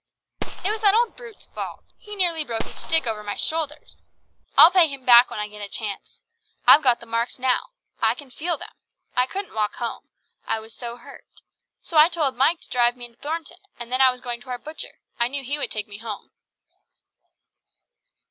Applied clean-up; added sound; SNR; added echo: none; Gunshot, gunfire; 4 dB; none.